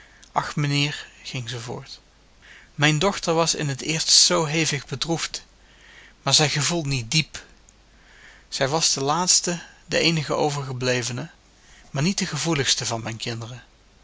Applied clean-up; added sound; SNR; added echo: none; none; none; none.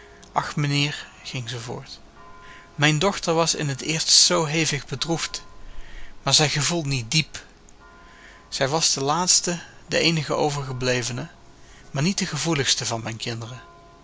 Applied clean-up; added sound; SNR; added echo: none; Church bell; 20 dB; none.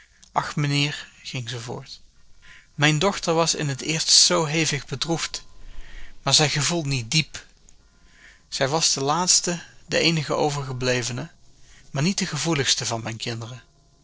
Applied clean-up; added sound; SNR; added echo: neural separator model SepFormer DNS4.